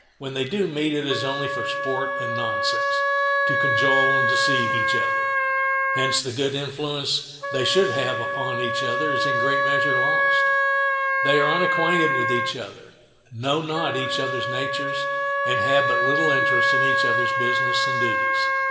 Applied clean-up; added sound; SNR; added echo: none; Wind instrument, woodwind instrument; -5 dB; reverberation time 1.7 s.